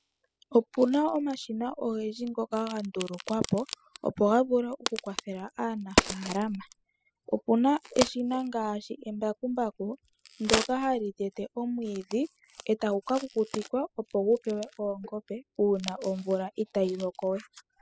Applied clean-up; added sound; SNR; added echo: classical method spectral subtraction.